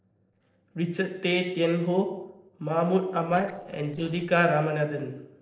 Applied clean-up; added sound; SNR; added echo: neural separator model SepFormer DNS4.